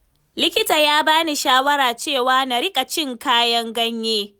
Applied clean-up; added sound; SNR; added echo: none; none; none; none.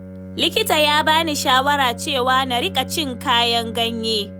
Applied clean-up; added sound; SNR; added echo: none; Bowed string instrument; 12 dB; none.